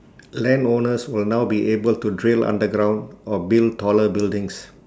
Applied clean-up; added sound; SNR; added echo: none; none; none; none.